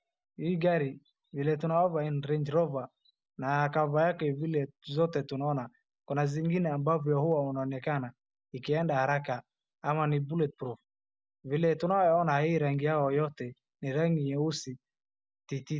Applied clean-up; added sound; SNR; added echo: none; none; none; none.